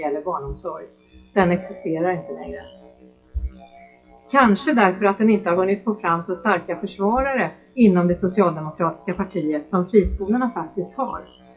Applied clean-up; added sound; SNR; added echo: classical method WPE with log-MMSE.